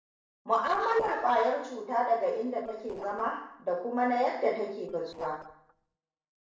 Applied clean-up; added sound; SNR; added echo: neural separator model SepFormer DNS4.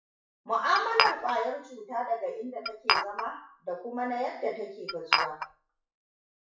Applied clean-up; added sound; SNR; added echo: classical method WPE with log-MMSE.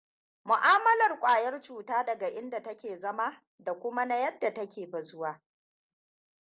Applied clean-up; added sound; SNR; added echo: none; none; none; none.